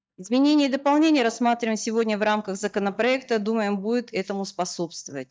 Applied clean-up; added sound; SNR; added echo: neural mask model DeepFilterNet 3.